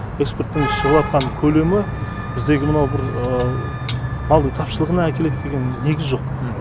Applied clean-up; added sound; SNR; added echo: none; Wind instrument, woodwind instrument + Glass; 19 dB; none.